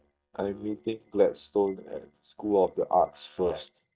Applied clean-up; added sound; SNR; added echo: neural mask model DeepFilterNet 3.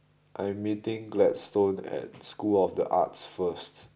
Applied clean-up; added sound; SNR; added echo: none; none; none; none.